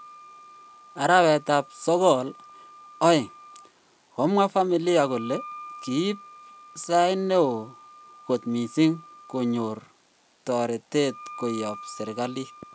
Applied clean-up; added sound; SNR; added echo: none; Wind instrument, woodwind instrument; 19 dB; none.